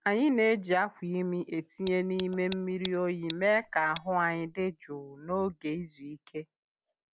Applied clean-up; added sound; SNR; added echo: none; Tick; 16 dB; none.